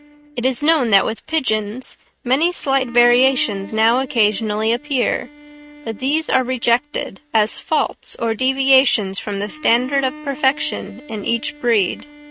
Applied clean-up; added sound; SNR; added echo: neural mask model RNNoise.